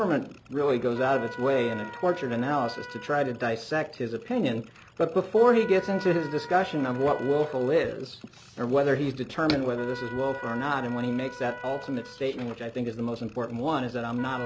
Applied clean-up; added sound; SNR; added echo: none; Trumpet; 16 dB; none.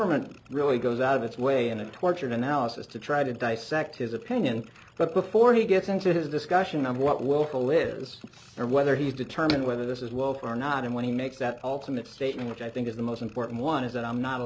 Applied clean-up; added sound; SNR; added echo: none; none; none; none.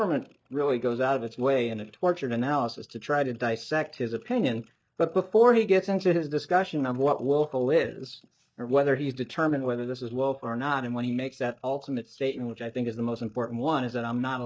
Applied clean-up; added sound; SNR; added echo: neural mask model DeepFilterNet 3.